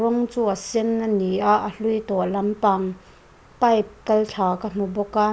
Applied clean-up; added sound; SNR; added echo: none; none; none; none.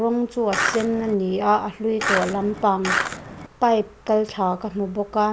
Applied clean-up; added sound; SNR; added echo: none; Skateboard; 3 dB; none.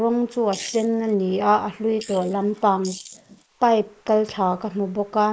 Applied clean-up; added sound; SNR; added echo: neural mask model Resemble Enhance denoiser.